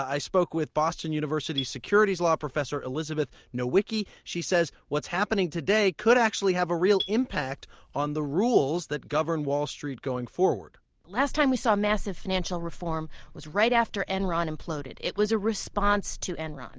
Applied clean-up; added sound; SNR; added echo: none; Marimba, xylophone; 16 dB; none.